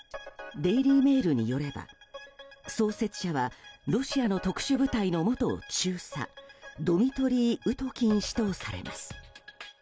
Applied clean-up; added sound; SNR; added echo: none; none; none; none.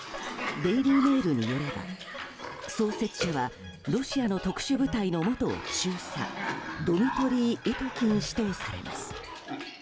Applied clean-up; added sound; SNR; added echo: none; Cough; 9 dB; none.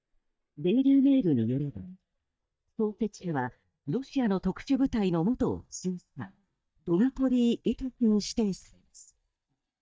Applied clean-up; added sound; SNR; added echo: neural mask model DeepFilterNet 3.